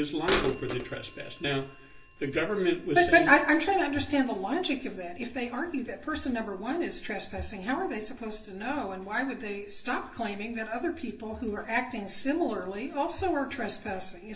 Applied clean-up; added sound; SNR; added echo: none; Bird vocalization, bird call, bird song / Telephone; 13 dB; reverberation time 0.3 s.